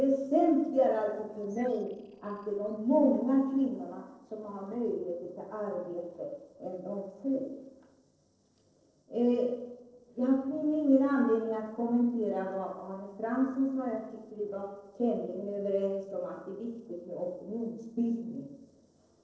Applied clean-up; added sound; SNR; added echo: neural separator model SepFormer DNS4.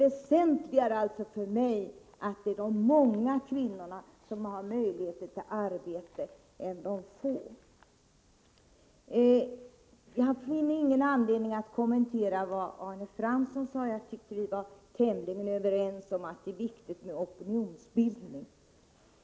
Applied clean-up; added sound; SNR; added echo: none; none; none; none.